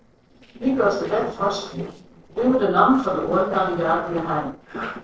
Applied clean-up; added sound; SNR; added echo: neural separator model SepFormer DNS4.